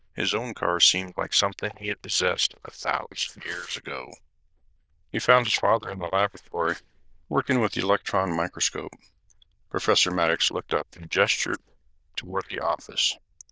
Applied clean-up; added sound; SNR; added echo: neural diffusion model UNIVERSE++.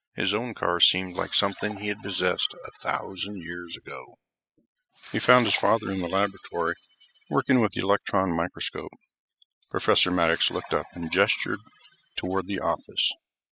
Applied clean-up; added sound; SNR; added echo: classical method spectral subtraction.